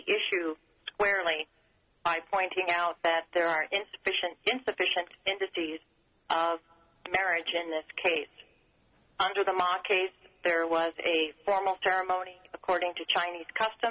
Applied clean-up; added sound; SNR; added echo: none; none; none; none.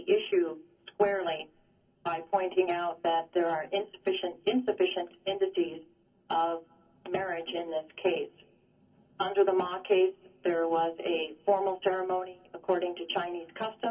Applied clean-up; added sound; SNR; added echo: none; none; none; reverberation time 0.3 s.